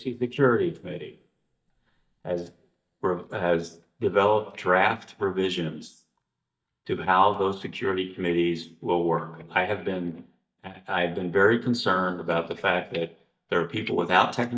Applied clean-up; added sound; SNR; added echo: neural mask model DeepFilterNet 3.